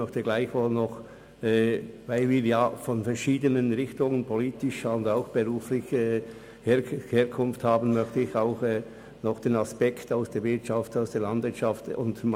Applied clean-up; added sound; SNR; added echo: none; none; none; none.